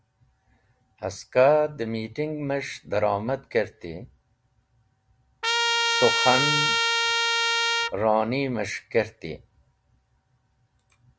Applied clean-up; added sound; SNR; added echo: none; Trumpet; -4 dB; none.